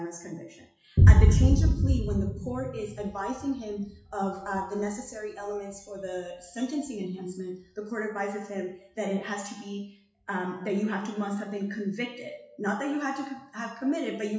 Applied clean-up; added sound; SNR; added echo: classical method WPE with log-MMSE.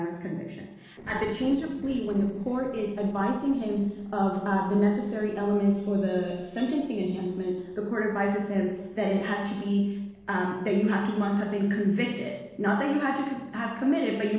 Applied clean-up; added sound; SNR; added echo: neural separator model SepFormer DNS4.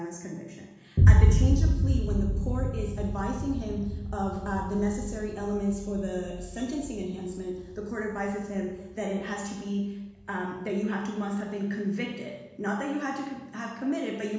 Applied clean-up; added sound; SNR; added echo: none; Boom; -3 dB; reverberation time 1.1 s.